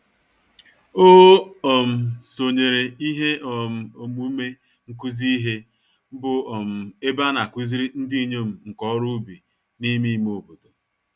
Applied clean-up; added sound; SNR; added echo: none; none; none; none.